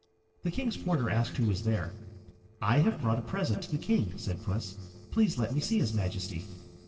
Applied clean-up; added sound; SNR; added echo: neural separator model SepFormer DNS4.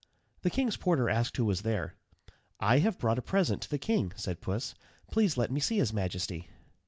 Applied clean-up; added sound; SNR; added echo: none; none; none; none.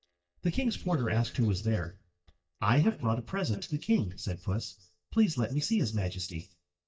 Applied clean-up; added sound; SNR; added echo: neural mask model DeepFilterNet 3.